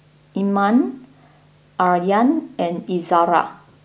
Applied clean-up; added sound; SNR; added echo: none; none; none; none.